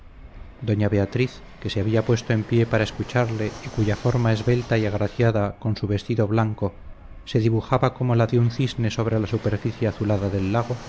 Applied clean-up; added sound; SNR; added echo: none; Fixed-wing aircraft, airplane; 18 dB; none.